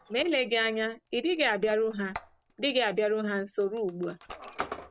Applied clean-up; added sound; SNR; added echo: none; Squeak; 16 dB; none.